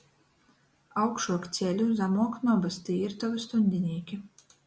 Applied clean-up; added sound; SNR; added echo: none; none; none; none.